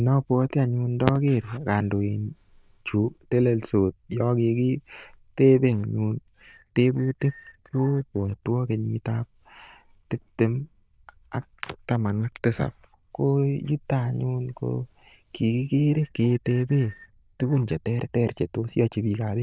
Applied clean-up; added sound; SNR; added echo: neural diffusion model UNIVERSE++.